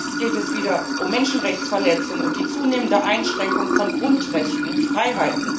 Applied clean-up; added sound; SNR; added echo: none; Sink (filling or washing) / Water; 0 dB; reverberation time 0.4 s.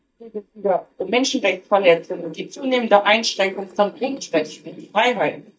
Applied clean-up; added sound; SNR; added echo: neural mask model DeepFilterNet 3.